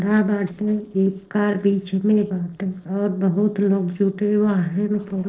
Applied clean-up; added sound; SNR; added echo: neural separator model SepFormer DNS4.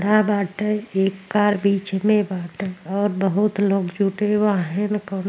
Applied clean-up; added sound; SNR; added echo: none; none; none; none.